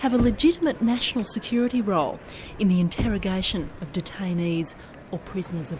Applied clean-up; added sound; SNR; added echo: none; Knock / Wood; 12 dB; none.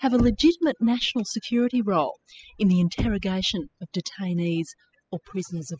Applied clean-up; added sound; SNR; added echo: classical method spectral subtraction.